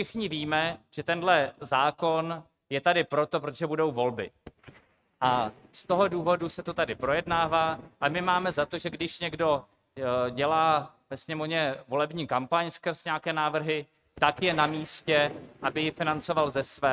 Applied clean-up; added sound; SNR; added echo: neural mask model RNNoise.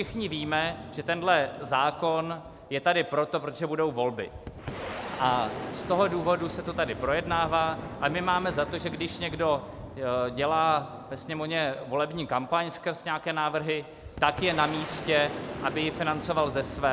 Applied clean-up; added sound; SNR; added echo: none; Boom; 12 dB; none.